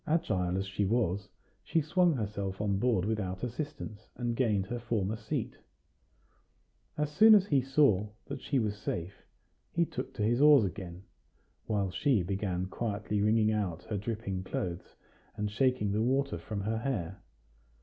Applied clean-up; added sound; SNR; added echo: none; none; none; none.